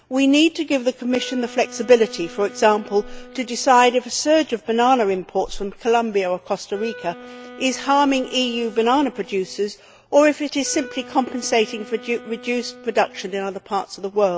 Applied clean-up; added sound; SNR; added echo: none; Wind instrument, woodwind instrument; 20 dB; none.